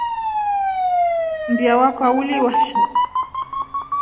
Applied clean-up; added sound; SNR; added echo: none; Motor vehicle (road) / Siren; -1 dB; none.